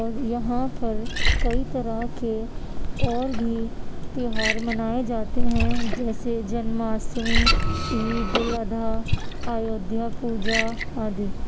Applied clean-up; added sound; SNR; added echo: none; Liquid + Printer; -5 dB; none.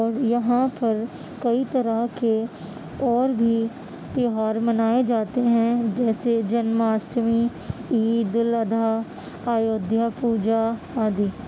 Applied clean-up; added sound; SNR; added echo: none; none; none; none.